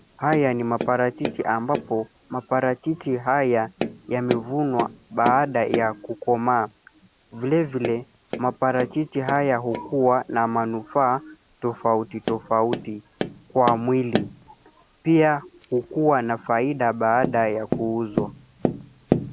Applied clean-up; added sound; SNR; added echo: none; Tap; 9 dB; none.